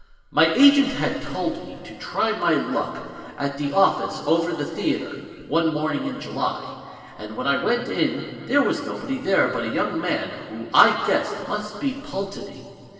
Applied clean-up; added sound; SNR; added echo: none; none; none; reverberation time 2.3 s.